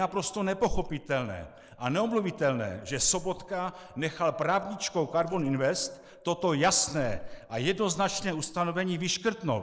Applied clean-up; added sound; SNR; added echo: neural mask model Resemble Enhance denoiser.